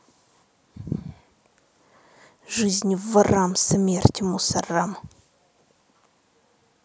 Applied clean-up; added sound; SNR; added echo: none; none; none; none.